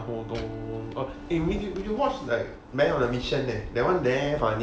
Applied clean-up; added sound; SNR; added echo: none; Bowed string instrument; 19 dB; none.